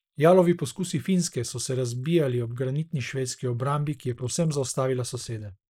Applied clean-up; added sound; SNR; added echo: neural mask model Resemble Enhance denoiser.